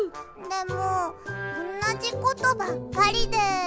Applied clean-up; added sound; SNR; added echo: none; Alarm / Insect; 11 dB; none.